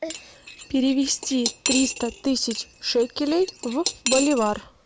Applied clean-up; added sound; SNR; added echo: none; Cutlery, silverware / Dishes, pots, and pans; 7 dB; none.